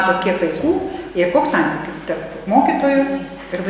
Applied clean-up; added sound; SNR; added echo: none; none; none; none.